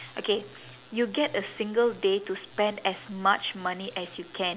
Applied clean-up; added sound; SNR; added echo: none; none; none; none.